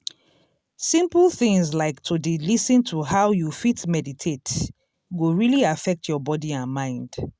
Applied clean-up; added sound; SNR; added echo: none; none; none; none.